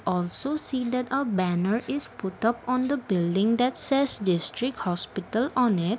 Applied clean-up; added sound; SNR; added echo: none; none; none; none.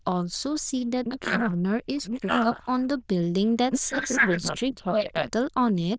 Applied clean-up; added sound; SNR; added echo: neural diffusion model UNIVERSE++.